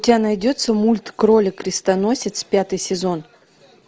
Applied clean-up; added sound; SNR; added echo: none; none; none; none.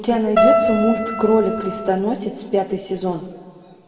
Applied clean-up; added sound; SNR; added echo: none; Keyboard (musical); -2 dB; reverberation time 1.5 s.